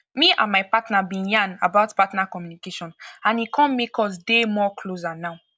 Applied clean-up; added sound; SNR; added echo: none; none; none; none.